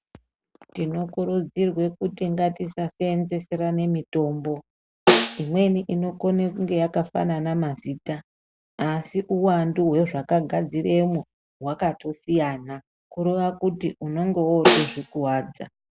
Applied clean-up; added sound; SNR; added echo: none; Snare drum; -2 dB; none.